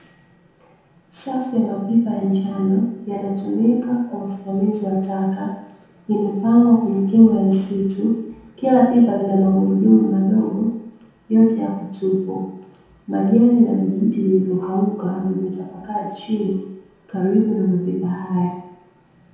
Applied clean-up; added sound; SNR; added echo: none; none; none; reverberation time 0.9 s.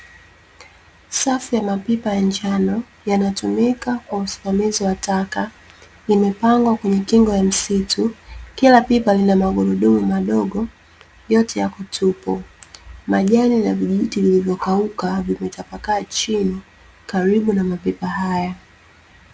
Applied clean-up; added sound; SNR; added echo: none; none; none; none.